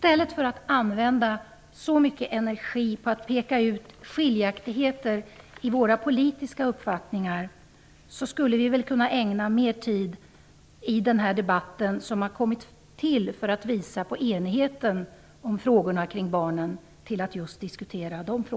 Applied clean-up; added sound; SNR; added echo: none; none; none; none.